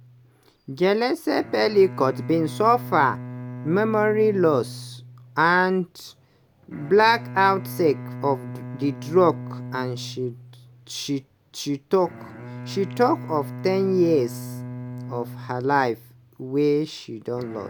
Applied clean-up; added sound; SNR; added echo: none; Bowed string instrument; 13 dB; none.